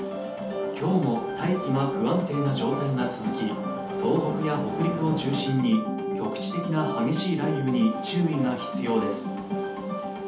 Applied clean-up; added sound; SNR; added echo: none; none; none; reverberation time 0.6 s.